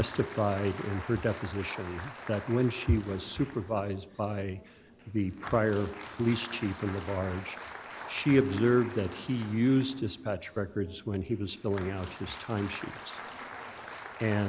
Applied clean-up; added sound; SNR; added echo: none; Applause; 14 dB; none.